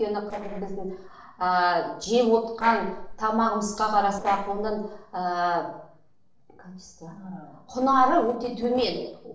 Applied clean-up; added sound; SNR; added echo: neural separator model SepFormer DNS4.